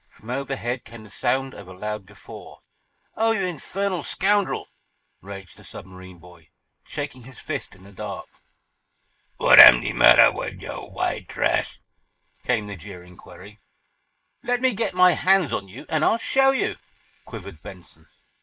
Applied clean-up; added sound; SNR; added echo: neural mask model Resemble Enhance denoiser.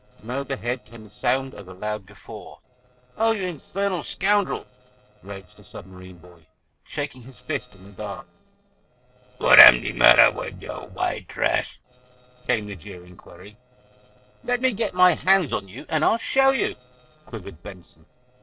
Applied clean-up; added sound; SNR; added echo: neural separator model SepFormer DNS4.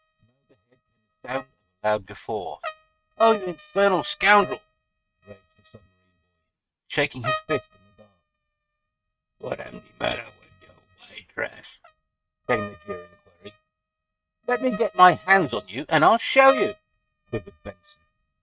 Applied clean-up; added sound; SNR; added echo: neural mask model RNNoise.